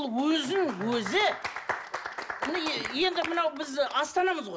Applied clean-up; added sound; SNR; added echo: none; none; none; none.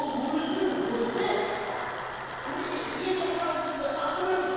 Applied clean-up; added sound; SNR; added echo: none; Tools; 13 dB; reverberation time 2.2 s.